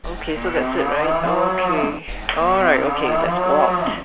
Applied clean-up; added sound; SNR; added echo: none; Livestock, farm animals, working animals; 0 dB; none.